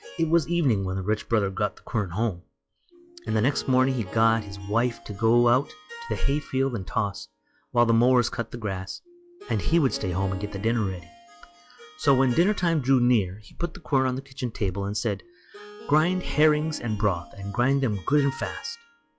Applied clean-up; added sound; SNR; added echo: classical method log-MMSE.